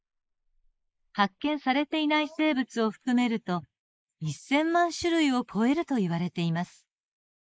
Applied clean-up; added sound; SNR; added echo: neural mask model Resemble Enhance denoiser.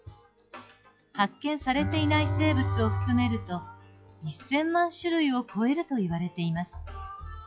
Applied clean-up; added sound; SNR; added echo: classical method log-MMSE.